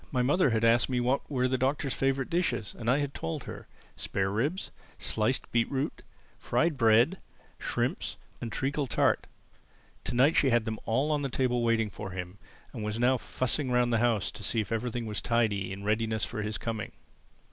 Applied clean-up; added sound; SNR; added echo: none; none; none; none.